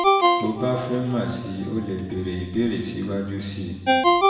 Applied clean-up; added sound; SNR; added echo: none; Ringtone; -3 dB; reverberation time 1.2 s.